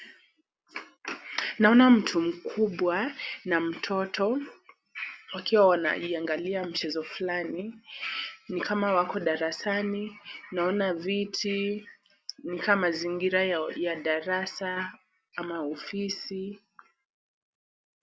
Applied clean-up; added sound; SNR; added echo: none; none; none; none.